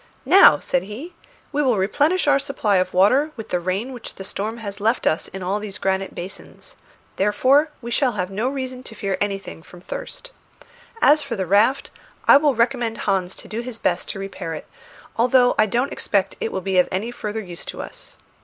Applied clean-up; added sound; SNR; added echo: none; none; none; none.